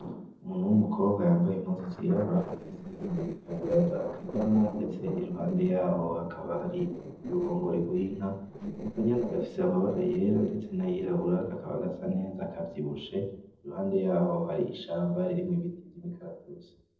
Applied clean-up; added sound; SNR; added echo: neural separator model SepFormer DNS4.